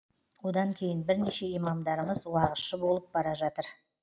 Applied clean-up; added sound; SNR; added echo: neural mask model Resemble Enhance denoiser.